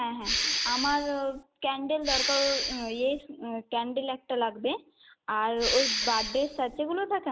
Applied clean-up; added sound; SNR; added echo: none; Respiratory sounds; 1 dB; none.